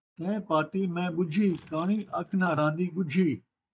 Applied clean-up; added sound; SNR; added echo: neural mask model DeepFilterNet 3.